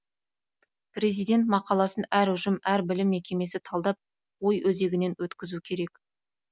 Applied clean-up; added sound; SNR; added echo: none; none; none; none.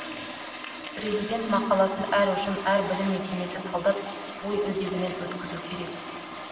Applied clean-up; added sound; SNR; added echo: none; Toilet flush; 9 dB; reverberation time 2.0 s.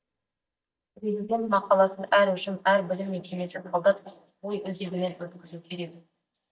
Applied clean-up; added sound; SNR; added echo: neural mask model DeepFilterNet 3.